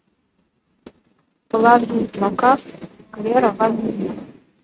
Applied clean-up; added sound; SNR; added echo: neural mask model RNNoise.